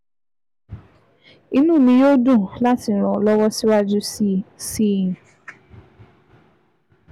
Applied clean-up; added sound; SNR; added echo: none; none; none; none.